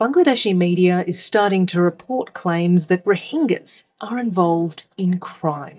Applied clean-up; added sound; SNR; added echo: neural mask model DeepFilterNet 3.